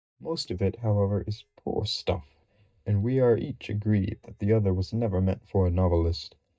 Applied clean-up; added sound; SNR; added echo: neural mask model DeepFilterNet 3.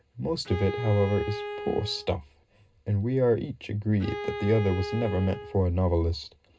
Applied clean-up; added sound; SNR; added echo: none; Bowed string instrument; 10 dB; reverberation time 0.2 s.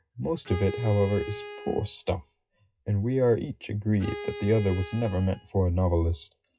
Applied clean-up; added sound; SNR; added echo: classical method WPE with log-MMSE.